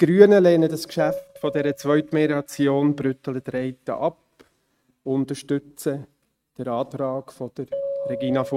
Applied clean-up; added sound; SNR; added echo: neural mask model RNNoise.